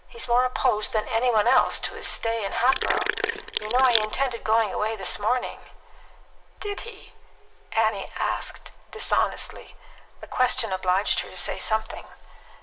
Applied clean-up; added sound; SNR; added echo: none; Sink (filling or washing); 1 dB; reverberation time 2.3 s.